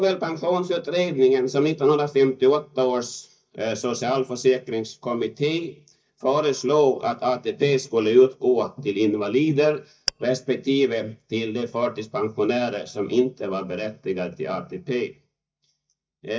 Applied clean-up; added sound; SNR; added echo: neural mask model DeepFilterNet 3.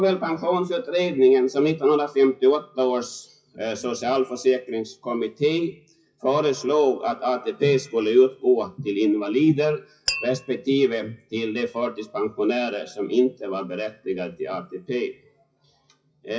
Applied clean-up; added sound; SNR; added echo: classical method WPE with log-MMSE.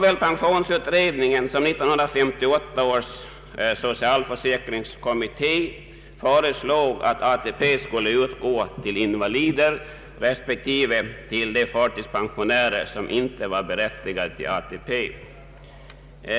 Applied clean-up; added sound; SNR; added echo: none; none; none; none.